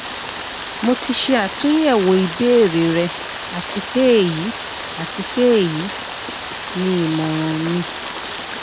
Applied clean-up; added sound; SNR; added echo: none; Rain; 7 dB; none.